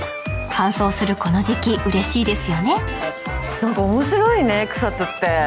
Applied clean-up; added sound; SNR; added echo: none; Guitar; 20 dB; none.